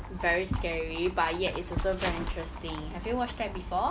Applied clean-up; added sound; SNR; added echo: none; Livestock, farm animals, working animals; 15 dB; none.